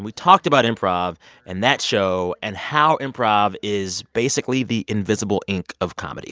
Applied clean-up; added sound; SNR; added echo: none; none; none; none.